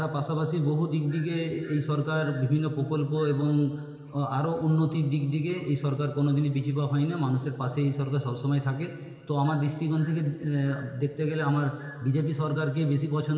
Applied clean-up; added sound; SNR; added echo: none; none; none; reverberation time 2.9 s.